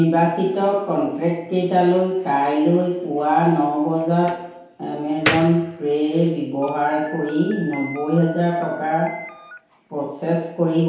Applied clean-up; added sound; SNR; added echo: none; Slam; 15 dB; reverberation time 0.8 s.